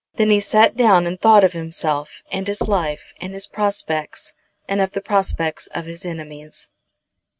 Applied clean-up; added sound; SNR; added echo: neural mask model RNNoise.